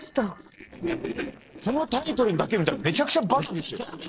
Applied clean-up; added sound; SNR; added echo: neural separator model SepFormer DNS4.